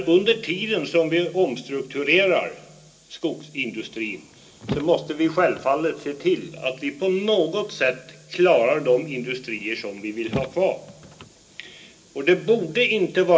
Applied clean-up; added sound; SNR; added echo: none; Car; 16 dB; reverberation time 0.2 s.